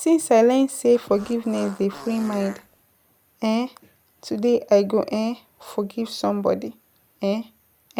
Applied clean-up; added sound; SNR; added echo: none; Fart; 18 dB; none.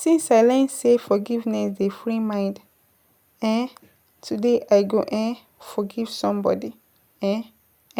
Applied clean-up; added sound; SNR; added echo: none; none; none; none.